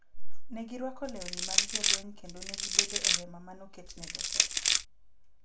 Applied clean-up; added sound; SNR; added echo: none; Crushing; -4 dB; reverberation time 0.2 s.